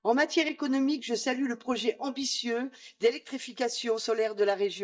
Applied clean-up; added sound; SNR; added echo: neural mask model DeepFilterNet 3.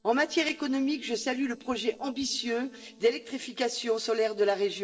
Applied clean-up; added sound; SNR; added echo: neural separator model SepFormer DNS4.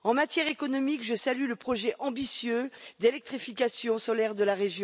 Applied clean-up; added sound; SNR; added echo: none; none; none; none.